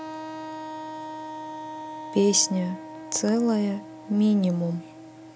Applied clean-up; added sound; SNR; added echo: none; Wind instrument, woodwind instrument; 12 dB; none.